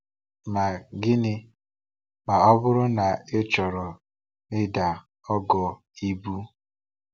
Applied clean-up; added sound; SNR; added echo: none; none; none; none.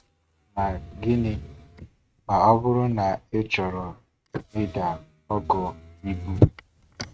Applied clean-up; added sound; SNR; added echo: neural mask model RNNoise.